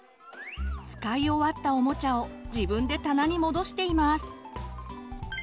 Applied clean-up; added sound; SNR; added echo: none; none; none; none.